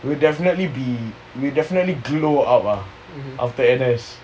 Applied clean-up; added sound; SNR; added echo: none; none; none; none.